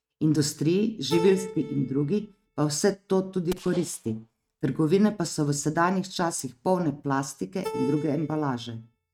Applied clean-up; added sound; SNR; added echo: neural mask model RNNoise.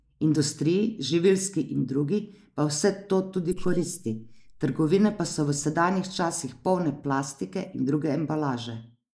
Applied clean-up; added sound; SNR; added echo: neural mask model Resemble Enhance denoiser.